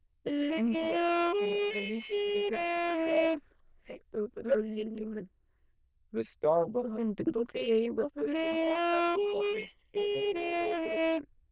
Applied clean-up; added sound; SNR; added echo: neural diffusion model UNIVERSE++.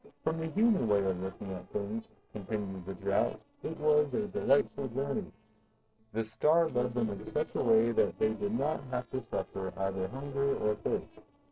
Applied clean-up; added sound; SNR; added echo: neural separator model SepFormer DNS4.